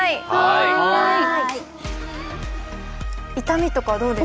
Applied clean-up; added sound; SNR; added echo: none; none; none; none.